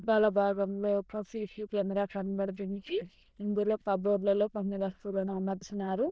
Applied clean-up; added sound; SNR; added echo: neural diffusion model UNIVERSE++.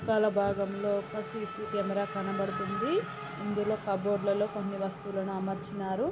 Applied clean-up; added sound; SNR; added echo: none; Race car, auto racing / Accelerating, revving, vroom; 9 dB; none.